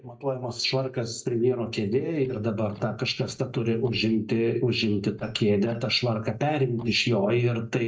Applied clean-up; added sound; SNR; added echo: neural mask model DeepFilterNet 3.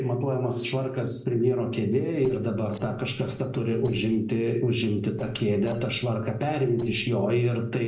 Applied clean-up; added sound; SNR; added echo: neural separator model SepFormer DNS4.